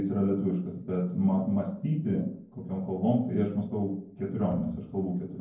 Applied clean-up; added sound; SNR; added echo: neural separator model SepFormer DNS4.